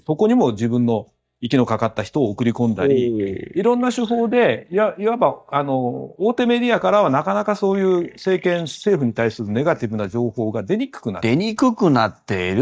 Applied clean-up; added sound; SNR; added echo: neural mask model DeepFilterNet 3.